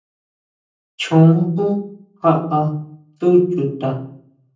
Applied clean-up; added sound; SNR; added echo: none; none; none; reverberation time 0.6 s.